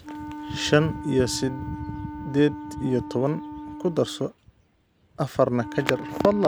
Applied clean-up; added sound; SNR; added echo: none; Wind instrument, woodwind instrument; 12 dB; none.